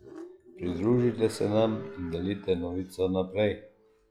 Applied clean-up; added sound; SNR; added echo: classical method log-MMSE.